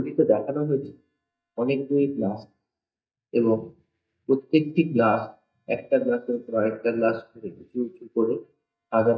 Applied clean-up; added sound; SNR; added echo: neural mask model DeepFilterNet 3.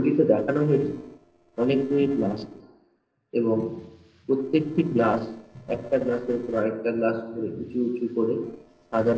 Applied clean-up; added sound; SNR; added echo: neural separator model SepFormer DNS4.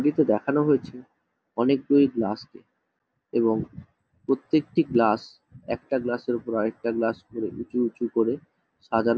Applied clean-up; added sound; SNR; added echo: none; none; none; none.